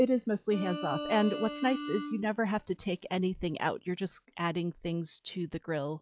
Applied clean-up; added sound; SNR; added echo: classical method log-MMSE.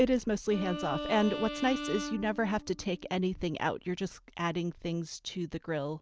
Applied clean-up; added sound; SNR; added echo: none; Bowed string instrument; 9 dB; none.